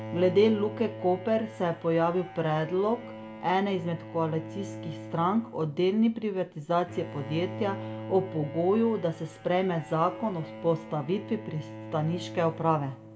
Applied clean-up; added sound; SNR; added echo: none; Bowed string instrument; 13 dB; reverberation time 0.9 s.